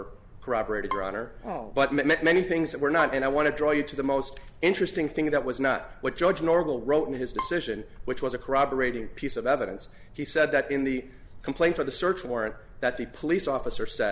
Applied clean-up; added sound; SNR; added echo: none; Bowed string instrument; 15 dB; none.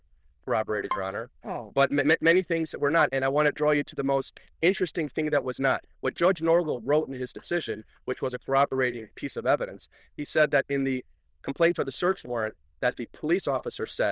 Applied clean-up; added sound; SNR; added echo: neural diffusion model UNIVERSE++.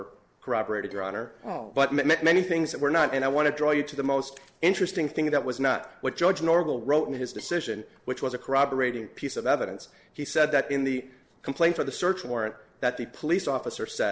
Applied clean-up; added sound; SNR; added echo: neural separator model SepFormer DNS4.